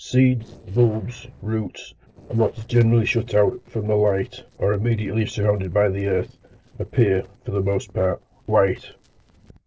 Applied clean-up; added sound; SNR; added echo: neural separator model SepFormer DNS4.